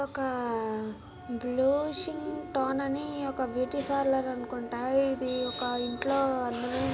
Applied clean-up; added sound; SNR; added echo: none; none; none; none.